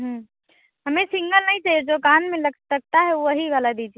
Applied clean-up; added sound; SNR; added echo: none; none; none; none.